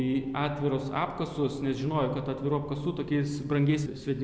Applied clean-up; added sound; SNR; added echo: none; none; none; none.